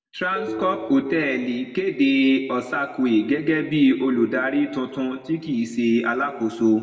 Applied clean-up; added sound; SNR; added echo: none; Telephone; 13 dB; reverberation time 1.4 s.